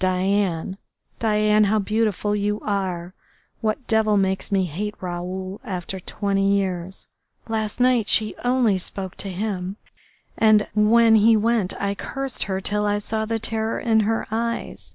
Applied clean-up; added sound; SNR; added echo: none; none; none; none.